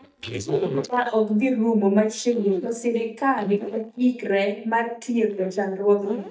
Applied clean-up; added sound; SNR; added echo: neural mask model DeepFilterNet 3.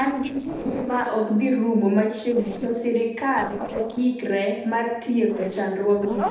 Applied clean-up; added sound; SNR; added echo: neural separator model SepFormer DNS4.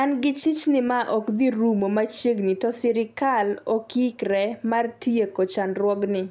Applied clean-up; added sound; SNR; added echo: none; none; none; none.